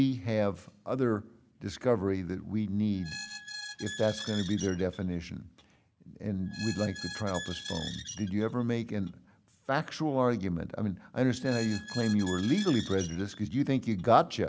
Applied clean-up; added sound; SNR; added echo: none; Squeak; 13 dB; none.